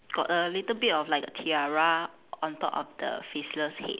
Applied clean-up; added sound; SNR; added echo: none; none; none; none.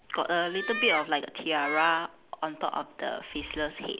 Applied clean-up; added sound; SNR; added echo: none; Meow; 8 dB; none.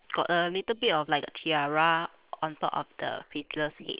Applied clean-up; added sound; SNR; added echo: neural separator model SepFormer WHAM!.